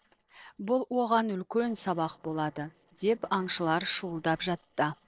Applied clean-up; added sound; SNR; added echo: neural separator model SepFormer DNS4.